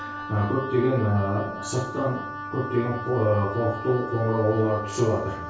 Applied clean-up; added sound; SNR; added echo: none; Wind instrument, woodwind instrument; 10 dB; reverberation time 0.6 s.